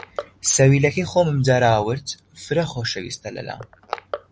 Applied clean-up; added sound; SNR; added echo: none; Crushing; 18 dB; none.